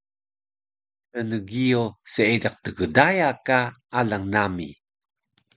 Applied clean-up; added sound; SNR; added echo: none; none; none; none.